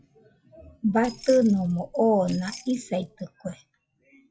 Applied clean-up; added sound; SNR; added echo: classical method log-MMSE.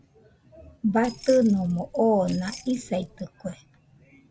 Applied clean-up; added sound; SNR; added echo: none; Keys jangling; 19 dB; none.